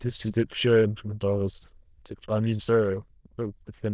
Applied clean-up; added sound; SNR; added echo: neural diffusion model UNIVERSE++.